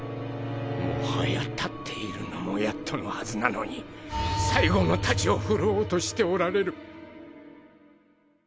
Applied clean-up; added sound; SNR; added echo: none; none; none; none.